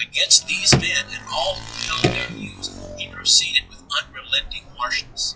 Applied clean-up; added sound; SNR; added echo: classical method log-MMSE.